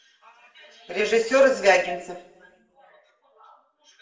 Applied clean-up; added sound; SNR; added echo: none; none; none; reverberation time 0.6 s.